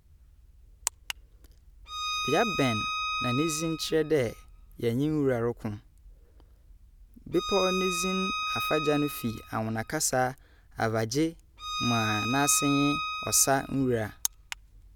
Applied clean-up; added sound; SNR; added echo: none; Bowed string instrument; 5 dB; none.